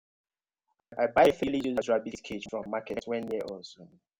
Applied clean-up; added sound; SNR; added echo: none; none; none; none.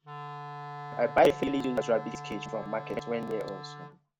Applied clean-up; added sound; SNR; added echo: none; Wind instrument, woodwind instrument; 11 dB; none.